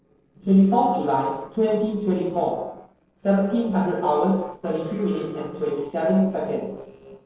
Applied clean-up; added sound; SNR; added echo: neural separator model SepFormer DNS4.